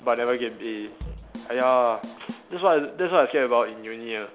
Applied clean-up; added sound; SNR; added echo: none; Drum kit; 16 dB; none.